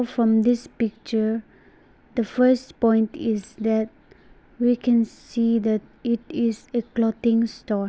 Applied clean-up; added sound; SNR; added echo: none; none; none; none.